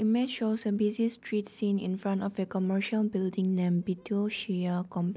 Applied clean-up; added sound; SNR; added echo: none; none; none; none.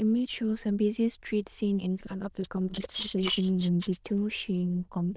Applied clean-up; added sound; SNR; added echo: neural diffusion model UNIVERSE++.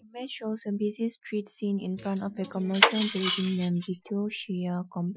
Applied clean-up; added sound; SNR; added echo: classical method Wiener filter.